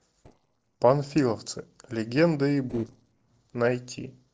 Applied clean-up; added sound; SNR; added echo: neural separator model SepFormer DNS4.